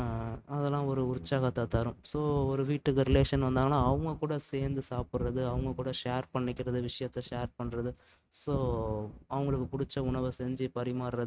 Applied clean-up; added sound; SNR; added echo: neural mask model RNNoise.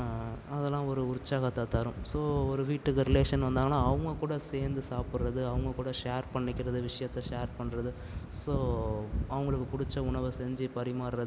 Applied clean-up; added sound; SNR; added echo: none; none; none; none.